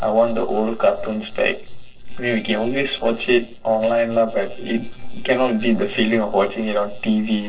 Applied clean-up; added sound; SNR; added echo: neural separator model SepFormer DNS4.